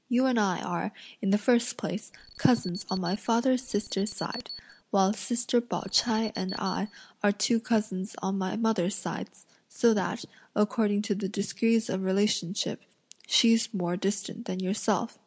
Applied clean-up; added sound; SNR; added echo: none; Alarm; 16 dB; none.